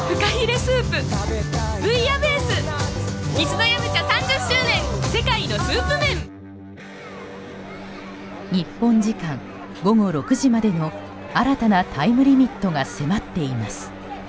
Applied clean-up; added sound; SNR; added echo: none; Electric guitar; 16 dB; none.